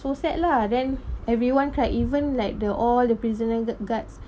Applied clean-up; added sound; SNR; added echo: none; none; none; none.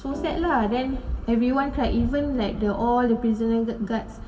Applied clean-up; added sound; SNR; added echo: none; Organ; 16 dB; reverberation time 1.4 s.